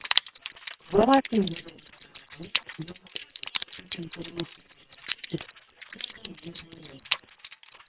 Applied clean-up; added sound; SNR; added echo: neural separator model SepFormer WHAM!.